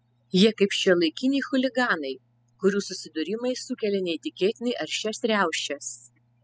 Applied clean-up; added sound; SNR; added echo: classical method spectral subtraction.